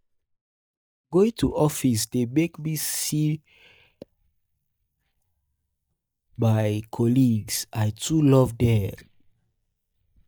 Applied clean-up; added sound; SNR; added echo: neural mask model DeepFilterNet 3.